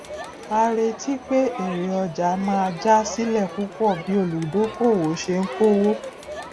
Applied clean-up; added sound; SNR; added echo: none; Crowd; 13 dB; none.